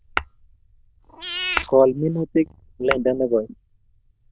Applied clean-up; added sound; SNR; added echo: neural diffusion model UNIVERSE++.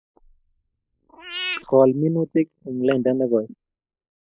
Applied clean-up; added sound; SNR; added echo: neural mask model Resemble Enhance denoiser.